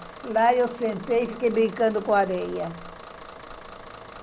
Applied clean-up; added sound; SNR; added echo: none; Bus / Engine; 16 dB; none.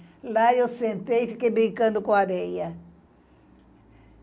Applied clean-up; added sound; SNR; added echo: none; none; none; none.